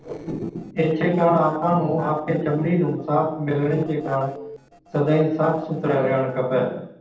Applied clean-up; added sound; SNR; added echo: neural separator model SepFormer DNS4.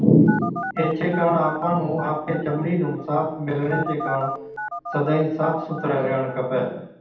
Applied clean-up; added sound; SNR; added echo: none; Telephone; 10 dB; reverberation time 0.8 s.